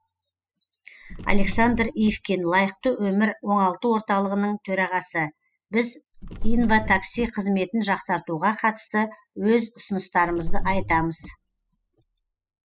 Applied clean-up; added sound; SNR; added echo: classical method spectral subtraction.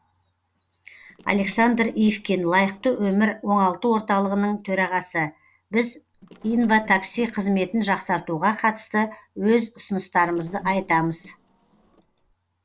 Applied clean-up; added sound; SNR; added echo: neural separator model SepFormer DNS4.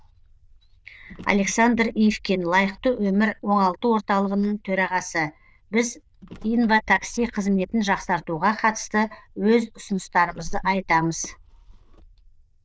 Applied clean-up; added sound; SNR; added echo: neural diffusion model UNIVERSE++.